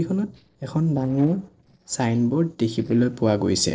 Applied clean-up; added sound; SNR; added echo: neural separator model SepFormer DNS4.